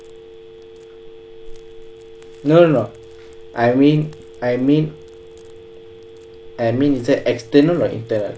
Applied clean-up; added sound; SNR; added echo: none; Telephone + Crackle; 18 dB; none.